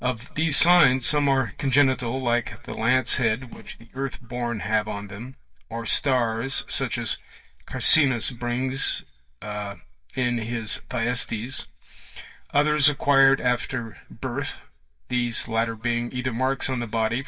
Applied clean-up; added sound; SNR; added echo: neural mask model DeepFilterNet 3.